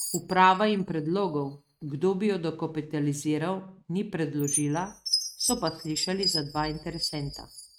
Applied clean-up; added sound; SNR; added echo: neural mask model RNNoise.